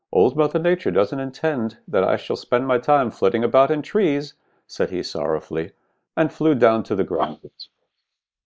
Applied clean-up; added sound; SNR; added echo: neural mask model Resemble Enhance denoiser.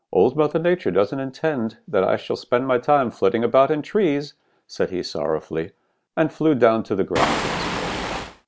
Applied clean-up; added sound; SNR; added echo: none; Waves, surf; 3 dB; none.